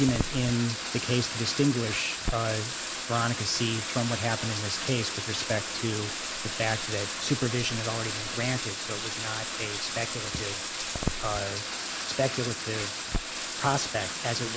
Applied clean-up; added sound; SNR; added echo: none; Bathtub (filling or washing); 2 dB; none.